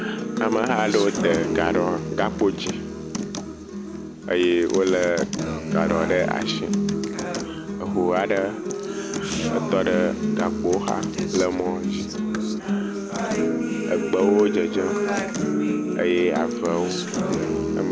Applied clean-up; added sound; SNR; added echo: none; Acoustic guitar; 1 dB; none.